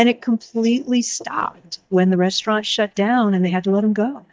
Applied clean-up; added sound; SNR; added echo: neural mask model DeepFilterNet 3.